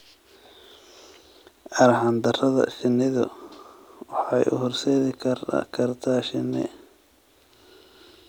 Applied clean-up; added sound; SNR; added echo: none; none; none; none.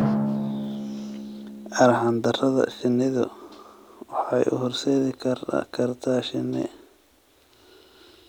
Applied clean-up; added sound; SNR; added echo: none; Drum; 8 dB; none.